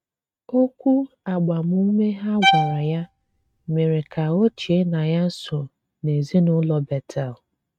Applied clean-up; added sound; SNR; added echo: neural mask model RNNoise.